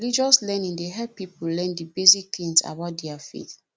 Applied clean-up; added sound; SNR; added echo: none; none; none; none.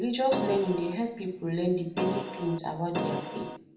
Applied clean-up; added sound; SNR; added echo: none; Keyboard (musical); 9 dB; reverberation time 0.6 s.